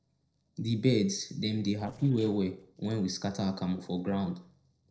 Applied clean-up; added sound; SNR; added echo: neural separator model SepFormer DNS4.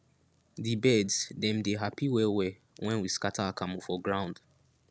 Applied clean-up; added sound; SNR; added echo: none; none; none; none.